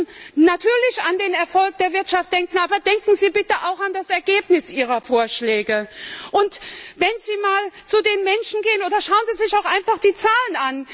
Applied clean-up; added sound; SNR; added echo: none; none; none; none.